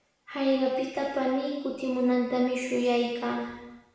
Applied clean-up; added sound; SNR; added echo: none; none; none; reverberation time 1.1 s.